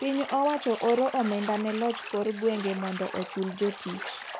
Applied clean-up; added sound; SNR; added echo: none; Bathtub (filling or washing); 11 dB; none.